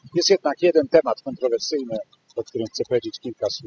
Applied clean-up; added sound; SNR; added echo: classical method spectral subtraction.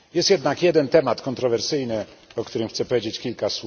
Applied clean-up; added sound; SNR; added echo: none; none; none; none.